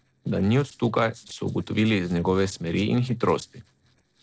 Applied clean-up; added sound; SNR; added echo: neural separator model SepFormer DNS4.